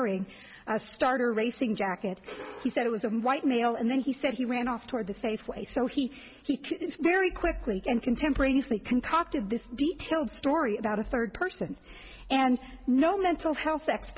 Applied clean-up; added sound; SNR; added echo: none; none; none; none.